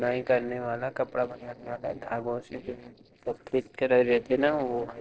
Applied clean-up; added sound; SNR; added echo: neural separator model SepFormer DNS4.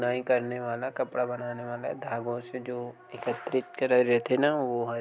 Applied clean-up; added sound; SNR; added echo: none; none; none; none.